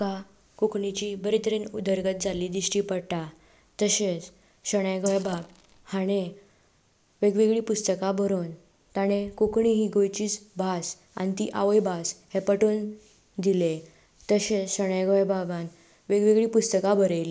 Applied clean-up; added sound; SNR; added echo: neural mask model Resemble Enhance denoiser.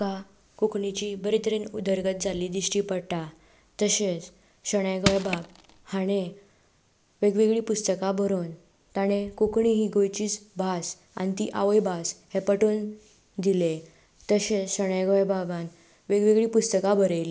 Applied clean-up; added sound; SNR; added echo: none; Crushing; 4 dB; none.